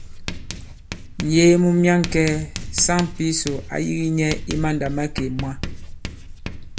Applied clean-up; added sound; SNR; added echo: none; Writing; 9 dB; none.